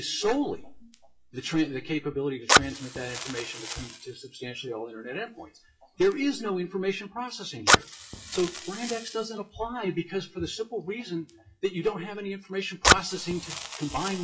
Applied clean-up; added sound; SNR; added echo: classical method WPE with log-MMSE.